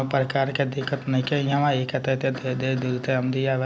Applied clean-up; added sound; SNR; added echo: none; Cough; 19 dB; none.